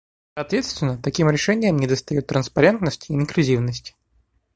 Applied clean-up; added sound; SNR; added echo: none; none; none; none.